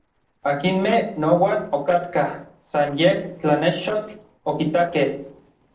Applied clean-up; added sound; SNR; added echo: neural separator model SepFormer DNS4.